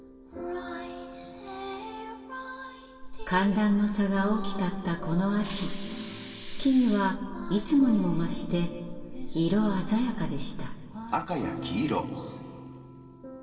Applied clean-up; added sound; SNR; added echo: none; Hiss; 9 dB; reverberation time 2.6 s.